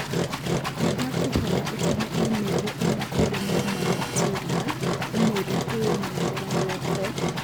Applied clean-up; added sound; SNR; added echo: none; Engine; -4 dB; none.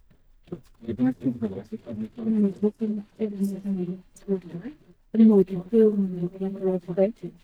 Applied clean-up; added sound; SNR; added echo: neural mask model DeepFilterNet 3.